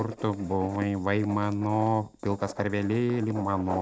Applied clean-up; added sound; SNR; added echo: none; Writing; 14 dB; none.